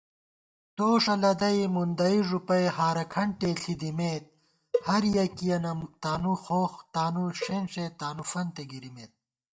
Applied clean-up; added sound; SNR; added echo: neural mask model DeepFilterNet 3.